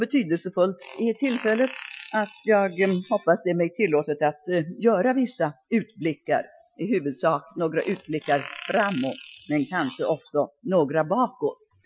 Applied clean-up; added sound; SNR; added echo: classical method Wiener filter.